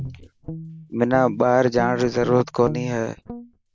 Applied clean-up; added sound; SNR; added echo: none; Guitar; 13 dB; none.